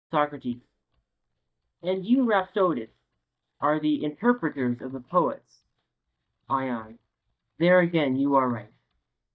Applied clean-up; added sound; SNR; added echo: neural mask model DeepFilterNet 3.